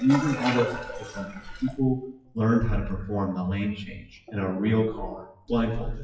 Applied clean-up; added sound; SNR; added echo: classical method WPE with log-MMSE.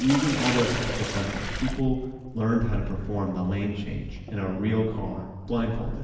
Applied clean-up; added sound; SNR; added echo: none; Sink (filling or washing); 9 dB; reverberation time 1.2 s.